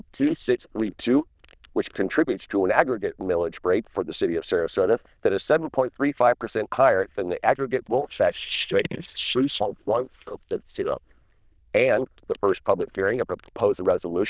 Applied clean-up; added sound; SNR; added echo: neural diffusion model UNIVERSE++.